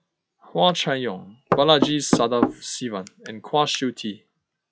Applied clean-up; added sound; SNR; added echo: classical method log-MMSE.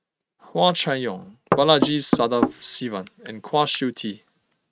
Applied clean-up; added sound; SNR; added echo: neural mask model RNNoise.